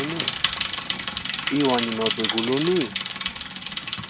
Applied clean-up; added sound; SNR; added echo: none; Bicycle; -1 dB; none.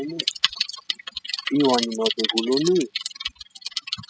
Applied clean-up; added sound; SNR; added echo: classical method spectral subtraction.